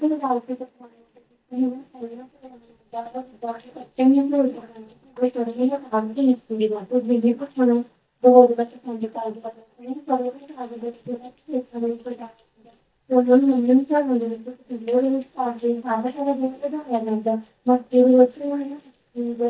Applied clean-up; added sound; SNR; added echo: neural mask model DeepFilterNet 3.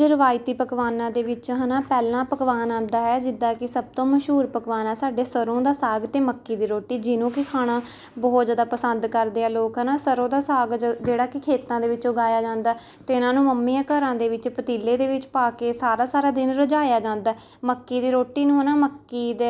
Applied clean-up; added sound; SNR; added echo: none; none; none; none.